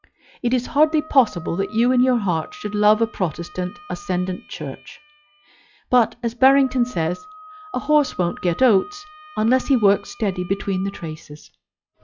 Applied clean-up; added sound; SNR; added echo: classical method log-MMSE.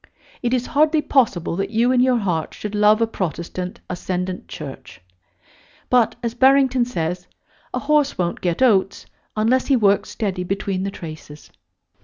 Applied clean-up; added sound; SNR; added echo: none; none; none; none.